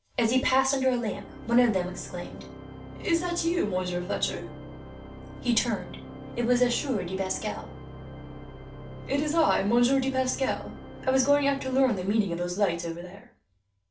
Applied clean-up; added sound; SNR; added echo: none; Organ; 14 dB; reverberation time 0.3 s.